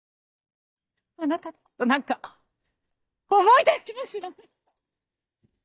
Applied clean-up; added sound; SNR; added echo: neural mask model DeepFilterNet 3.